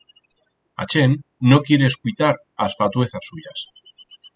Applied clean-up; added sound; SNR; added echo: classical method spectral subtraction.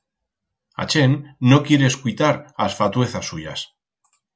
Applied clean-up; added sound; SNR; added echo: none; none; none; none.